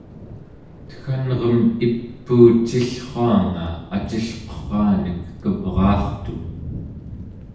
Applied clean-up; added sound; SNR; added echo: none; Thunder / Rain; 11 dB; reverberation time 0.8 s.